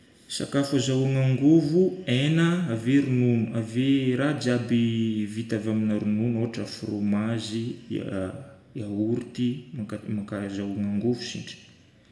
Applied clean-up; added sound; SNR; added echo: none; none; none; reverberation time 0.9 s.